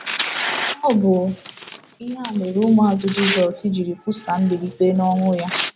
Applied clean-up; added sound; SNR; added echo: none; Tearing; 9 dB; none.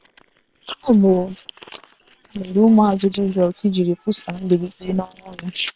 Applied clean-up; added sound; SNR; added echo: neural separator model SepFormer WHAM!.